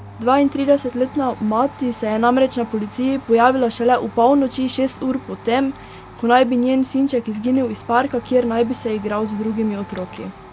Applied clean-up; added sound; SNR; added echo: none; Domestic sounds, home sounds; 19 dB; none.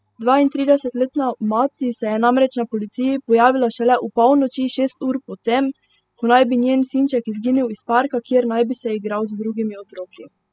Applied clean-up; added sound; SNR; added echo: classical method spectral subtraction.